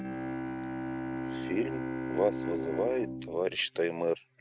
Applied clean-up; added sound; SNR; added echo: neural mask model RNNoise.